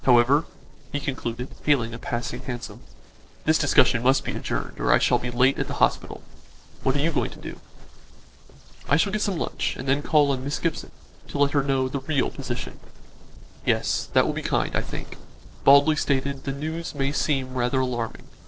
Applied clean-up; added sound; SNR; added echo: neural separator model SepFormer DNS4.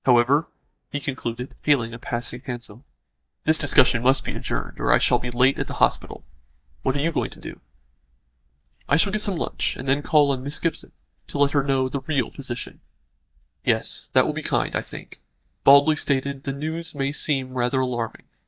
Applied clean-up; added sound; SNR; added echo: neural mask model DeepFilterNet 3.